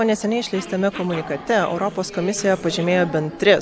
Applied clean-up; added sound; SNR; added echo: none; Growling; 19 dB; none.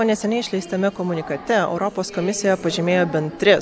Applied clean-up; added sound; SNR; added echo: none; none; none; none.